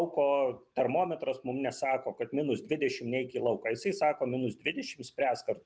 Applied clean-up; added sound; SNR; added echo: none; none; none; none.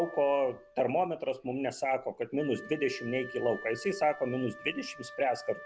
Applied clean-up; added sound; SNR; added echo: none; Wind instrument, woodwind instrument; 16 dB; none.